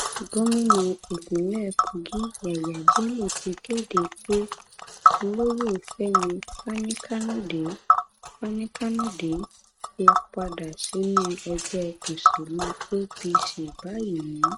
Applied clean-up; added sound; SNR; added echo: neural mask model RNNoise.